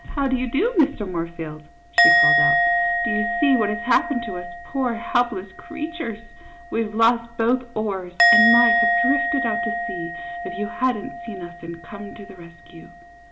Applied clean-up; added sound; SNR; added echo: none; Musical instrument; -1 dB; none.